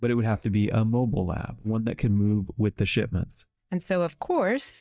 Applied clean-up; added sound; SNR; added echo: neural mask model DeepFilterNet 3.